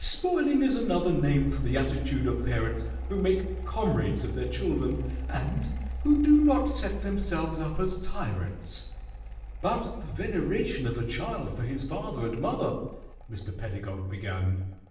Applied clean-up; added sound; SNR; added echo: none; Mechanical fan; 7 dB; reverberation time 0.7 s.